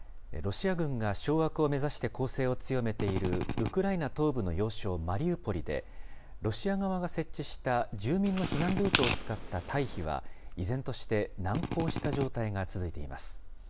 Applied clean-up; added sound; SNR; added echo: none; Drill + Tearing; 2 dB; none.